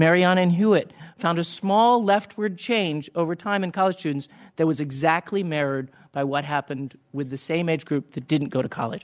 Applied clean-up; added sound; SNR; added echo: none; none; none; none.